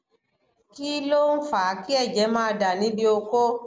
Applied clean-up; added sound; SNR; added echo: none; none; none; none.